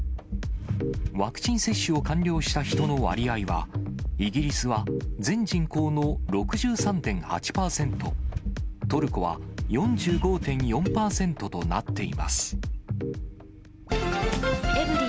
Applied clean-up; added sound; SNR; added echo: none; Accelerating, revving, vroom; 13 dB; none.